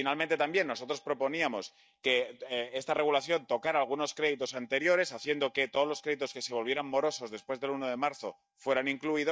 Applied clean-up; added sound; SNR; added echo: neural mask model DeepFilterNet 3.